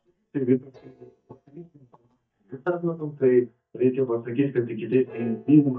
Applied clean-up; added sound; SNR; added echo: neural mask model DeepFilterNet 3.